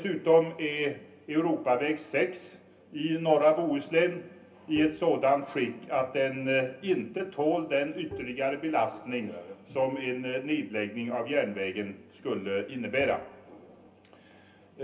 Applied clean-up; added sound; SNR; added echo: none; Bowed string instrument; 17 dB; reverberation time 0.3 s.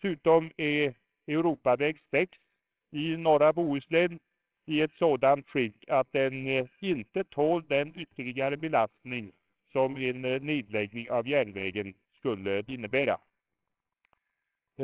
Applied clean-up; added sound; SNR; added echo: neural separator model SepFormer WHAMR!.